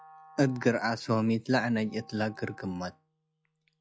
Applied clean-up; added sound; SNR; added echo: classical method log-MMSE.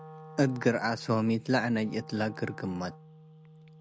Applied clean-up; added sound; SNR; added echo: none; Wind instrument, woodwind instrument; 18 dB; none.